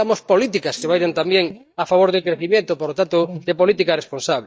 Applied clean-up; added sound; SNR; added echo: neural mask model DeepFilterNet 3.